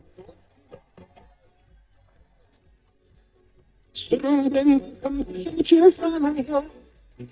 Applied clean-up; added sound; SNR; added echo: neural mask model DeepFilterNet 3.